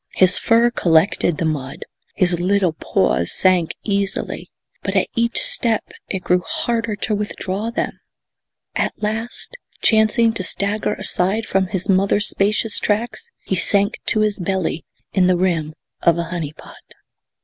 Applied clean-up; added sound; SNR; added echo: none; none; none; none.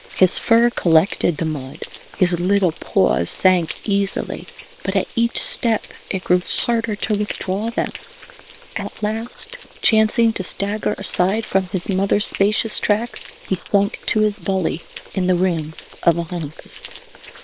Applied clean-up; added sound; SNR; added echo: neural separator model SepFormer WHAM!.